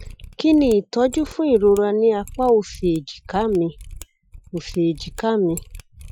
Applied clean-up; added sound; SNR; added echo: classical method Wiener filter.